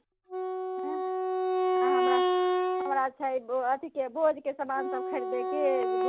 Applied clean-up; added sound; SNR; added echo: none; Wind instrument, woodwind instrument; -3 dB; none.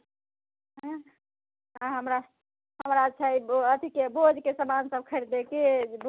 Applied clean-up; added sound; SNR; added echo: none; none; none; none.